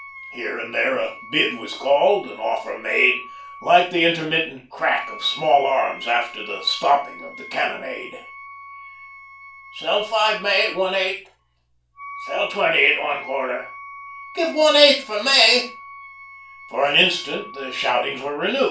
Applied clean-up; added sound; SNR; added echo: none; Wind instrument, woodwind instrument; 18 dB; reverberation time 0.3 s.